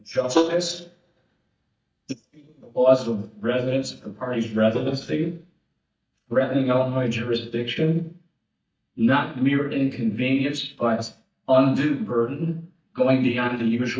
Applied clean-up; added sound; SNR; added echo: neural mask model DeepFilterNet 3.